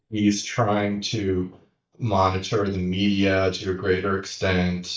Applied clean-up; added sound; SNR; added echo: neural mask model DeepFilterNet 3.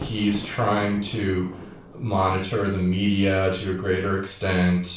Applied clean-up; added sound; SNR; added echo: none; Thunder; 18 dB; reverberation time 0.4 s.